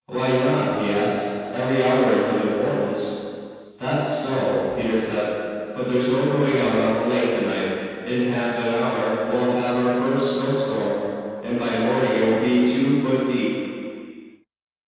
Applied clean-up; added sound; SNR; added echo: none; none; none; reverberation time 2.1 s.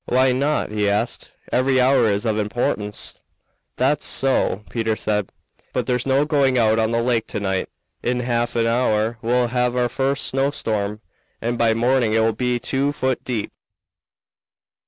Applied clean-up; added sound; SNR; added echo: none; none; none; none.